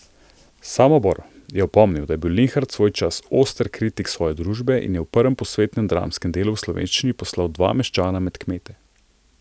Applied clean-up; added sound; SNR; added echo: none; none; none; none.